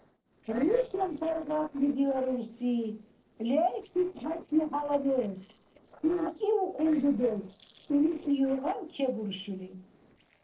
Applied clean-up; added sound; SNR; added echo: neural separator model SepFormer DNS4.